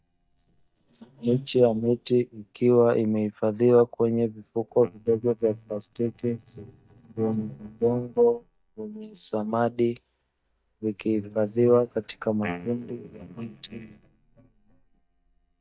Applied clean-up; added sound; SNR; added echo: neural mask model DeepFilterNet 3.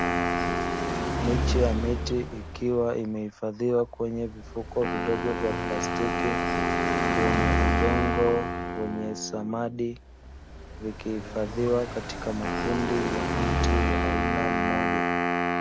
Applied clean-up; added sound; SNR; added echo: none; Car passing by + Wind instrument, woodwind instrument; -2 dB; none.